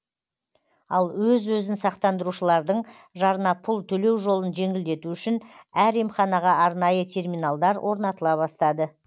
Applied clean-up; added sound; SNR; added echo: none; none; none; none.